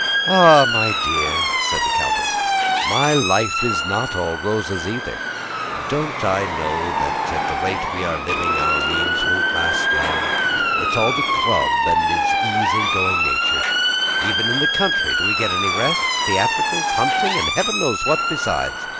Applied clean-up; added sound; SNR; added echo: none; Motor vehicle (road) / Siren; -3 dB; none.